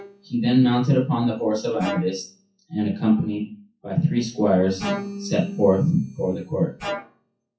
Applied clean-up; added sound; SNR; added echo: classical method WPE with log-MMSE.